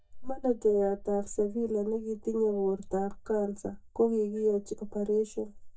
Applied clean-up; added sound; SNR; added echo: neural mask model DeepFilterNet 3.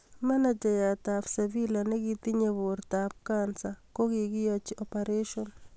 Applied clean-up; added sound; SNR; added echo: none; none; none; none.